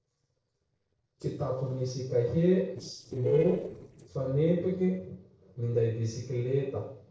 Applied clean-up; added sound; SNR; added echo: neural separator model SepFormer DNS4.